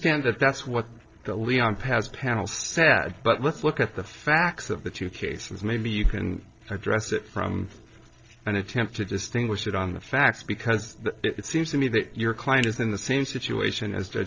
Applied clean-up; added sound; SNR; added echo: neural separator model SepFormer DNS4.